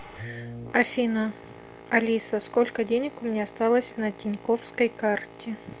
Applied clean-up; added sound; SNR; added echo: none; Boat, Water vehicle; 18 dB; none.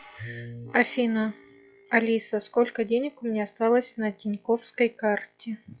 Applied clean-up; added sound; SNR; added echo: classical method log-MMSE.